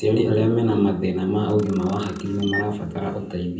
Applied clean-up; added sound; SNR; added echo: none; Camera; 14 dB; reverberation time 0.6 s.